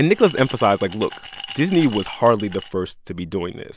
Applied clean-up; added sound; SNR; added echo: none; Glass; 16 dB; none.